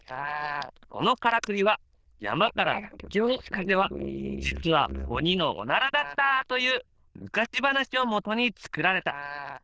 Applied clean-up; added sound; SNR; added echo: neural diffusion model UNIVERSE++.